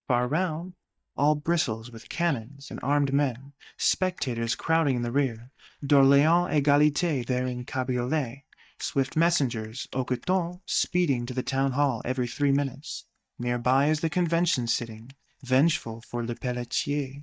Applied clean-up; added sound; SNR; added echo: neural mask model DeepFilterNet 3.